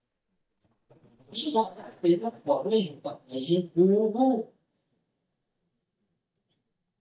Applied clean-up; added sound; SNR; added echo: neural mask model DeepFilterNet 3.